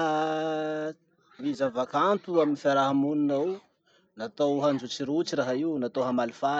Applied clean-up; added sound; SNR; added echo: none; none; none; none.